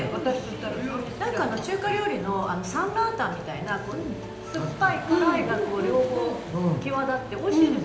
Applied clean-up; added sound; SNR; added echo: none; Waves, surf; 17 dB; reverberation time 0.8 s.